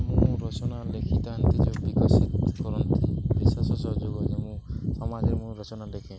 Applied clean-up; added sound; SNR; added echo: none; none; none; none.